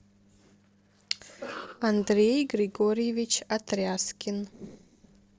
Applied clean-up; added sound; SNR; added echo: neural separator model SepFormer DNS4.